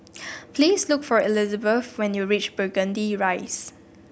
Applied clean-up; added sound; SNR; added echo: none; none; none; none.